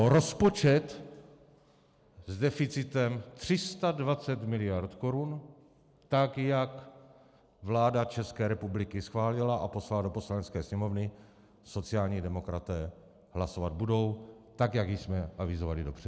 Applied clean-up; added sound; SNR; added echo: none; none; none; none.